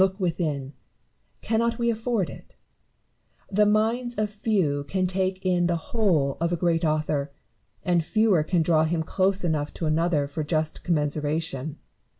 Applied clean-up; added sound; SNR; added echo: none; none; none; none.